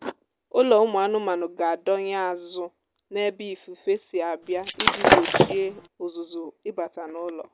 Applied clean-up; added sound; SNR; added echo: none; Shatter; -5 dB; none.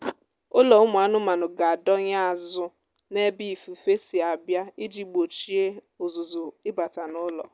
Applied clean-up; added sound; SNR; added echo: none; none; none; none.